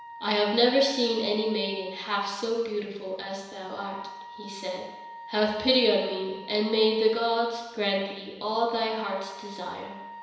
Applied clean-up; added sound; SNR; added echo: none; Wind instrument, woodwind instrument; 17 dB; reverberation time 1.0 s.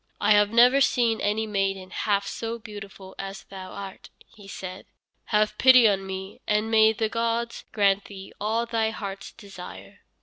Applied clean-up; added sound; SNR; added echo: none; none; none; none.